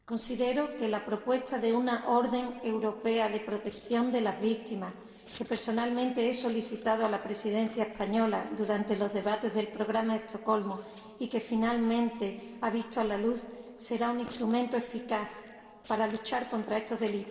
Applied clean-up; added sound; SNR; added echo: neural separator model SepFormer DNS4.